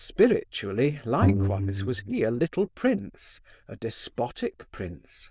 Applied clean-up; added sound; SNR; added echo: neural diffusion model UNIVERSE++.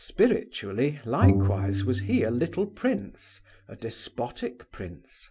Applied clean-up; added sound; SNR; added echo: none; Bowed string instrument; 0 dB; none.